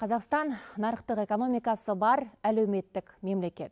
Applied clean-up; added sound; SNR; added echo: none; none; none; none.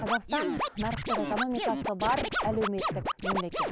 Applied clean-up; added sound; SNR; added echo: none; Scratching (performance technique); 0 dB; none.